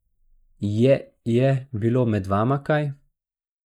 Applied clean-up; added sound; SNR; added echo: neural mask model Resemble Enhance denoiser.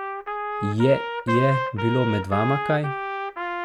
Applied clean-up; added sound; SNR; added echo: none; Trumpet; 4 dB; none.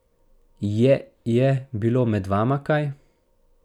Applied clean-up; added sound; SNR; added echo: none; none; none; none.